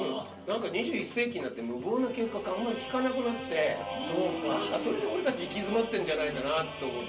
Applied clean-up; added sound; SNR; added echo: none; Musical instrument; 19 dB; reverberation time 0.3 s.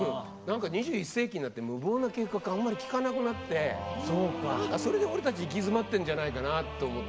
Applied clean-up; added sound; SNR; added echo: none; none; none; none.